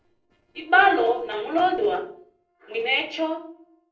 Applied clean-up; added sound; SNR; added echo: neural separator model SepFormer DNS4.